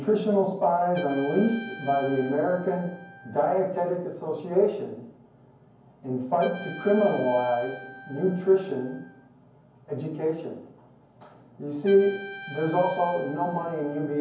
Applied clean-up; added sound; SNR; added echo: none; Trumpet; 17 dB; reverberation time 0.9 s.